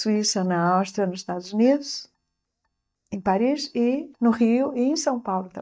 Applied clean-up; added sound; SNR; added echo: neural mask model DeepFilterNet 3.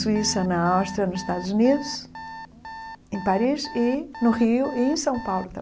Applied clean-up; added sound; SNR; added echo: none; Alarm + Piano; 14 dB; none.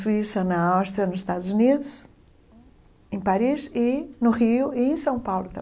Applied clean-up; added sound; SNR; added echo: none; none; none; none.